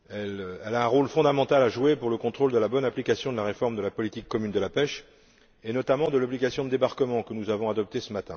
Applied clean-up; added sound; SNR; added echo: none; none; none; none.